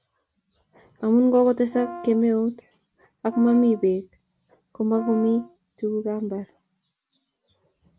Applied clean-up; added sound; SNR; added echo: none; Brass instrument; 15 dB; none.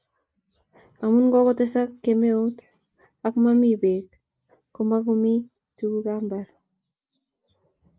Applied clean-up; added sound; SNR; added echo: neural mask model Resemble Enhance denoiser.